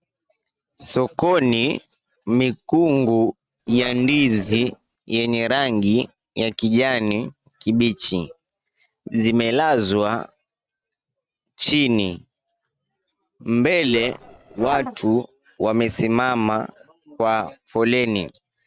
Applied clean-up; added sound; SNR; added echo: neural separator model SepFormer DNS4.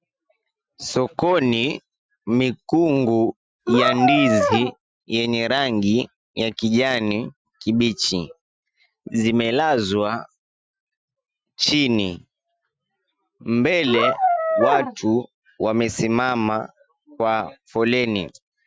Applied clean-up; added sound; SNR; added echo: classical method Wiener filter.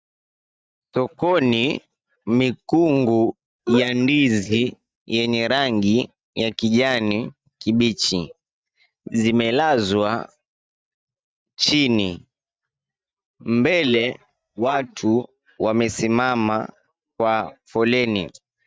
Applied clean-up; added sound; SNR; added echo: neural mask model DeepFilterNet 3.